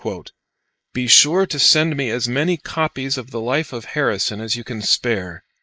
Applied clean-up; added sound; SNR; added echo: neural mask model Resemble Enhance denoiser.